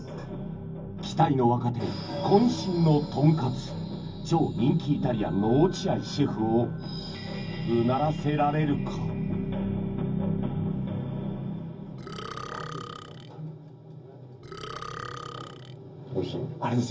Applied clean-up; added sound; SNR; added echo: none; Burping, eructation; 14 dB; reverberation time 0.4 s.